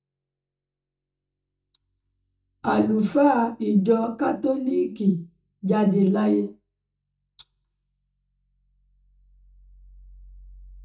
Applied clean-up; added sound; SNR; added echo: neural mask model DeepFilterNet 3.